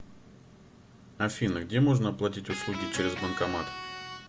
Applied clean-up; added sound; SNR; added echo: none; Electric guitar; 7 dB; none.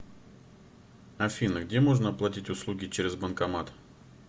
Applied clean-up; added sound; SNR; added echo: none; none; none; none.